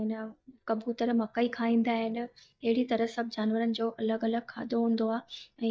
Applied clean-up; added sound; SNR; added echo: neural mask model DeepFilterNet 3.